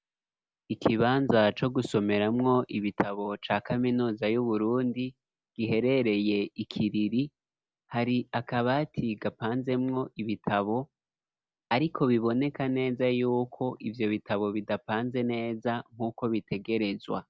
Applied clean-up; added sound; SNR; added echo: none; none; none; none.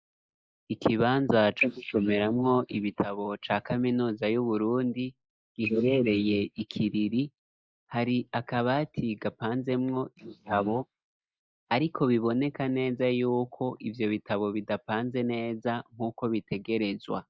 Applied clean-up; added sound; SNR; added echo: neural mask model Resemble Enhance denoiser.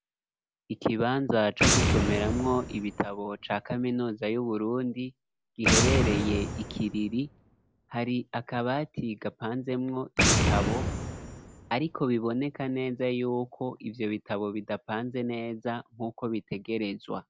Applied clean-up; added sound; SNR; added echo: none; Boom; 0 dB; none.